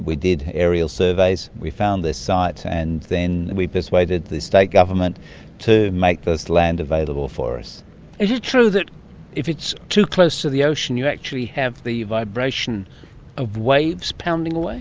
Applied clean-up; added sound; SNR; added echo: none; none; none; none.